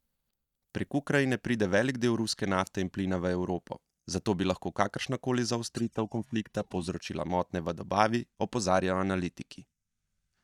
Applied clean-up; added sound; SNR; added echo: neural mask model DeepFilterNet 3.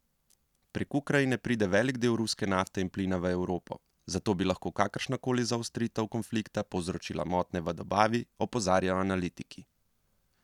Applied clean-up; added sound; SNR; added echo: none; none; none; none.